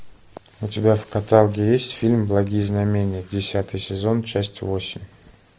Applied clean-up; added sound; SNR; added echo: none; none; none; none.